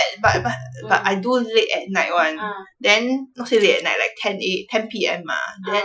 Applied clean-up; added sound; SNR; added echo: classical method Wiener filter.